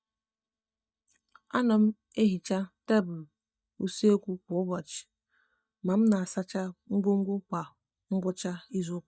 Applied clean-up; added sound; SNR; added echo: neural mask model DeepFilterNet 3.